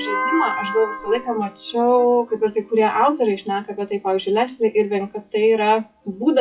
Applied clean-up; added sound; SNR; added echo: classical method WPE with log-MMSE.